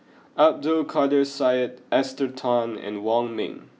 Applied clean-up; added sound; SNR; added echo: none; none; none; none.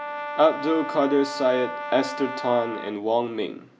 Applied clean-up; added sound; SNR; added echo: none; Brass instrument; 9 dB; none.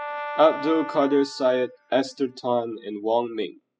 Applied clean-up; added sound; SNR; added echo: classical method spectral subtraction.